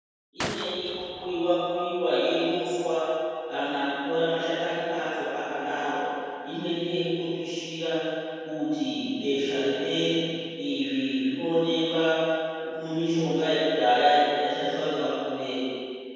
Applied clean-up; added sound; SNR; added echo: none; Gunshot, gunfire; 13 dB; reverberation time 2.2 s.